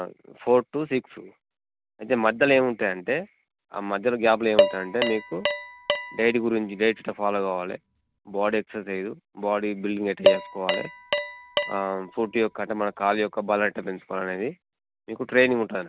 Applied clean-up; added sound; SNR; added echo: none; Dishes, pots, and pans; 2 dB; none.